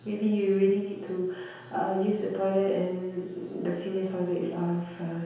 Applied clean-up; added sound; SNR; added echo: none; none; none; reverberation time 0.9 s.